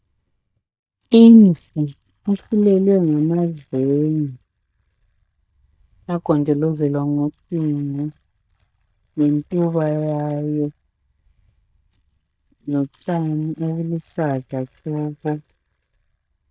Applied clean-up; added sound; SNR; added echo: neural mask model DeepFilterNet 3.